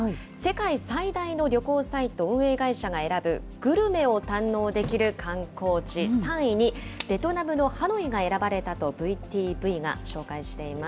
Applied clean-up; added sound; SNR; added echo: none; Thump, thud; 16 dB; none.